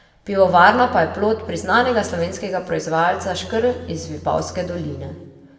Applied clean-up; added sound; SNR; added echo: none; Bowed string instrument; 19 dB; reverberation time 1.2 s.